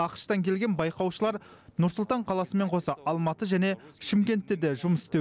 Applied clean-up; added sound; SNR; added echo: none; none; none; none.